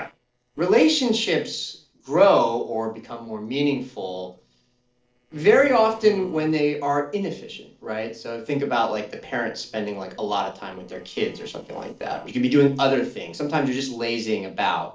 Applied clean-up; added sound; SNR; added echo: neural separator model SepFormer DNS4.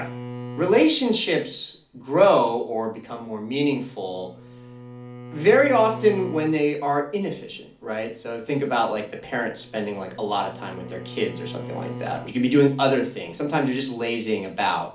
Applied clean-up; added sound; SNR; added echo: none; Bowed string instrument; 17 dB; reverberation time 0.4 s.